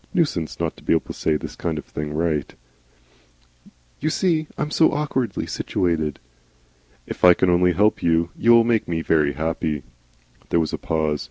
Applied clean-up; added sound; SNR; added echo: none; none; none; none.